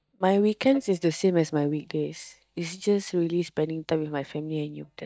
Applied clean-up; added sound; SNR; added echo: neural mask model DeepFilterNet 3.